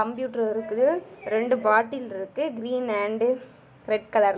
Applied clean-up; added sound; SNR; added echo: none; none; none; none.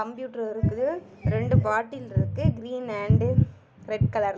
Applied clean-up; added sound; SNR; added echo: none; Bass guitar; -5 dB; none.